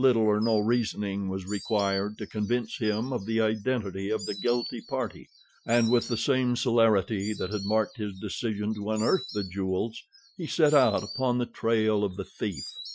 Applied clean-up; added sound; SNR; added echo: classical method Wiener filter.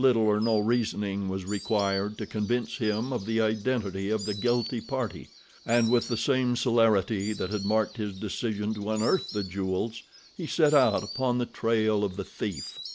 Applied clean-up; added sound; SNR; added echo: none; Insect; 16 dB; none.